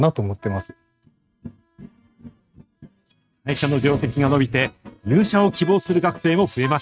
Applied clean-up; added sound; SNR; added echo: neural mask model RNNoise.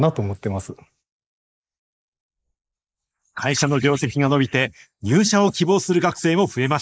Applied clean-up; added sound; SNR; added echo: neural mask model Resemble Enhance denoiser.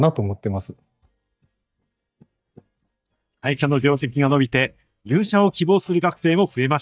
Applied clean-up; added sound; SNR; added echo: neural mask model DeepFilterNet 3.